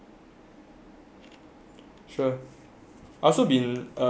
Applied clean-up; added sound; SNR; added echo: none; none; none; none.